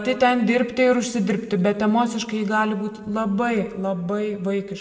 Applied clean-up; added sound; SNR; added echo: none; none; none; reverberation time 1.1 s.